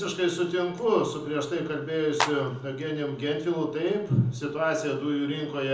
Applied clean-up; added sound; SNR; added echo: none; Clapping; 3 dB; reverberation time 0.6 s.